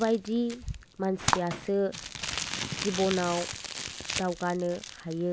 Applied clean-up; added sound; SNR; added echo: none; Crumpling, crinkling; 5 dB; none.